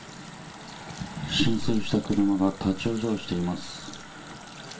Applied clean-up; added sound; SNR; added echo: none; Water tap, faucet; 17 dB; reverberation time 0.4 s.